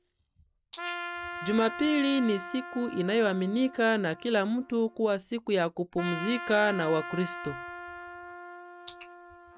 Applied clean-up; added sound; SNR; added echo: none; Trumpet; 11 dB; none.